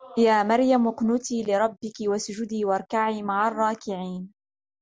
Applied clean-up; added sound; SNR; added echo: none; none; none; none.